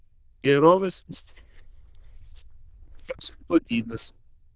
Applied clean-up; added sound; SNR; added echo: neural diffusion model UNIVERSE++.